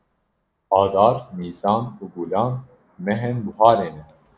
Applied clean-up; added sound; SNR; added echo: none; none; none; none.